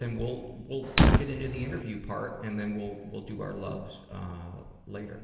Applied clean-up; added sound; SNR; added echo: none; Fire; -4 dB; reverberation time 1.4 s.